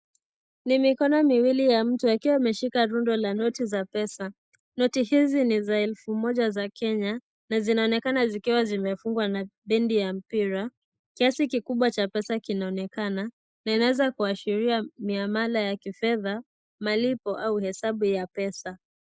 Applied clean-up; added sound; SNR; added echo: neural mask model Resemble Enhance denoiser.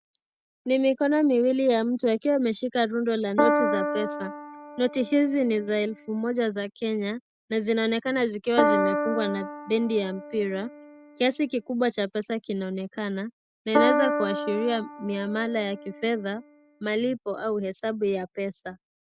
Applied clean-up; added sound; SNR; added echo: none; Piano; 2 dB; none.